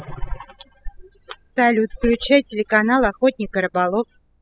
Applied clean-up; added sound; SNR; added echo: classical method spectral subtraction.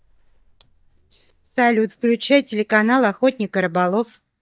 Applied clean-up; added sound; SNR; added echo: neural mask model DeepFilterNet 3.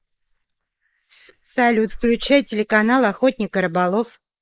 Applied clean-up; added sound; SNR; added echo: neural mask model Resemble Enhance denoiser.